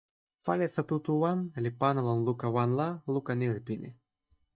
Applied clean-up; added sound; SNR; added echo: neural mask model DeepFilterNet 3.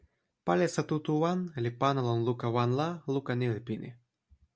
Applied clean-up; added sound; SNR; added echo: none; none; none; none.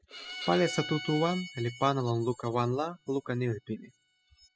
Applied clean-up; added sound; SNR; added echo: classical method spectral subtraction.